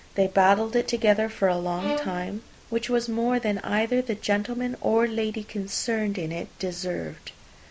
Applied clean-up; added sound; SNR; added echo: none; Bowed string instrument; 9 dB; none.